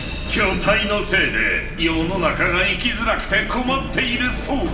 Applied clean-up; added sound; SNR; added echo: none; Cough; 17 dB; reverberation time 1.0 s.